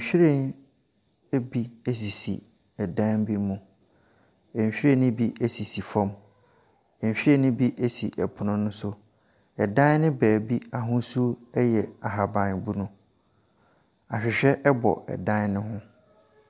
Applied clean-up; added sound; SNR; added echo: none; none; none; none.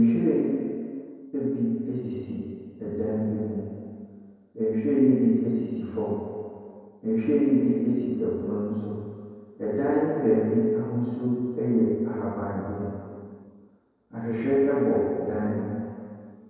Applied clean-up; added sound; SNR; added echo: none; none; none; reverberation time 2.2 s.